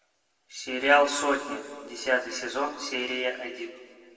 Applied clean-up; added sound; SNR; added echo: none; none; none; reverberation time 1.9 s.